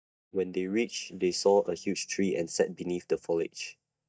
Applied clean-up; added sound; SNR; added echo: neural mask model DeepFilterNet 3.